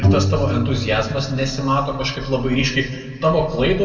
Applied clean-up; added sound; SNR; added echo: none; Bowed string instrument; 4 dB; reverberation time 2.1 s.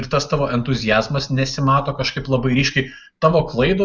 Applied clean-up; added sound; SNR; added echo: none; none; none; none.